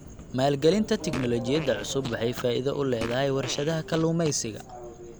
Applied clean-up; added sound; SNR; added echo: none; Fart + Subway, metro, underground; 11 dB; none.